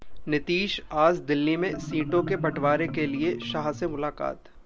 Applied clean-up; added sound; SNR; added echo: none; Marimba, xylophone; 11 dB; none.